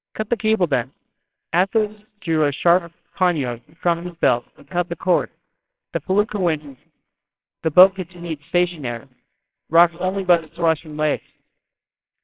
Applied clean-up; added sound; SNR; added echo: neural separator model SepFormer WHAMR!.